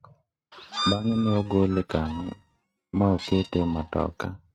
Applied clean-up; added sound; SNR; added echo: neural mask model RNNoise.